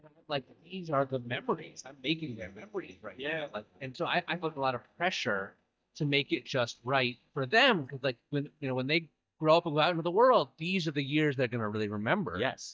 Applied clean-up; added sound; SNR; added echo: neural mask model DeepFilterNet 3.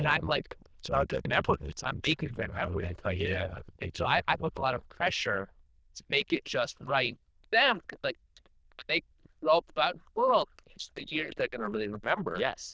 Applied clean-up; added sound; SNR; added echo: neural diffusion model UNIVERSE++.